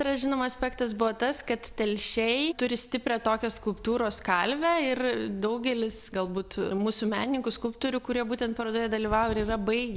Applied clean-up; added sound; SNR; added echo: none; none; none; none.